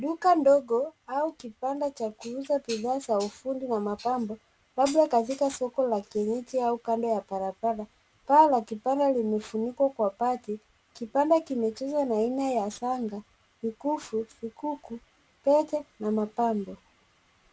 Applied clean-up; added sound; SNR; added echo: none; none; none; none.